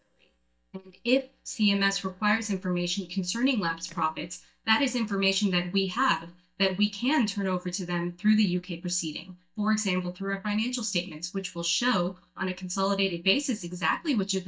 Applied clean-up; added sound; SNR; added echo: neural mask model DeepFilterNet 3.